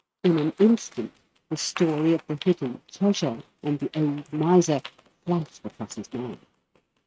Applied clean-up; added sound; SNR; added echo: neural mask model RNNoise.